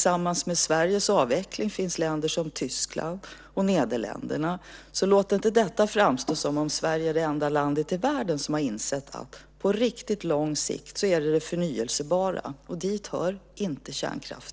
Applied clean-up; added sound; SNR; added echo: none; none; none; none.